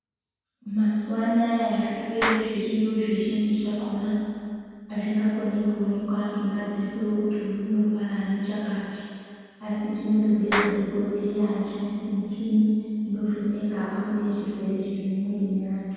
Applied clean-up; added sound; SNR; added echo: none; Clapping; 10 dB; reverberation time 2.1 s.